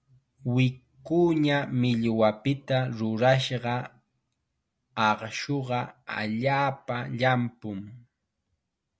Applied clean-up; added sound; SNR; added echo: none; none; none; none.